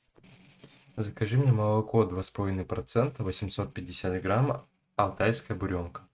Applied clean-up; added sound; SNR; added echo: neural mask model RNNoise.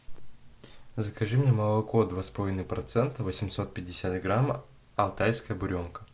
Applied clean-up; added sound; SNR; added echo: none; none; none; none.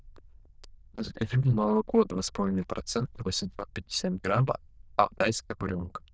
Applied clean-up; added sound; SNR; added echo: neural diffusion model UNIVERSE++.